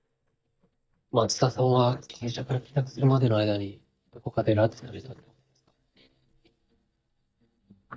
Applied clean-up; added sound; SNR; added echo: neural mask model DeepFilterNet 3.